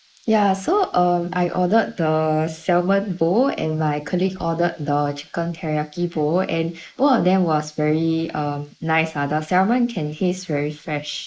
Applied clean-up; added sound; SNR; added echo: neural mask model Resemble Enhance denoiser.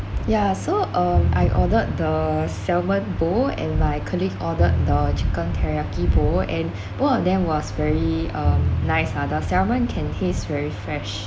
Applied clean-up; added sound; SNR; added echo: none; Bowed string instrument; 4 dB; none.